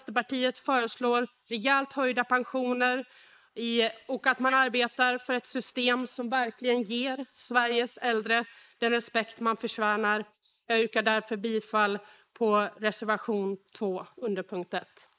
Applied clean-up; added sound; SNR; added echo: neural mask model Resemble Enhance denoiser.